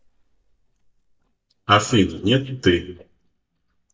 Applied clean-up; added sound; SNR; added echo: neural mask model DeepFilterNet 3.